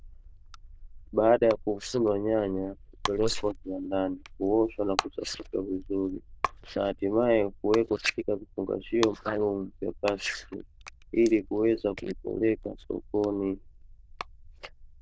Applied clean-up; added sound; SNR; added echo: neural diffusion model UNIVERSE++.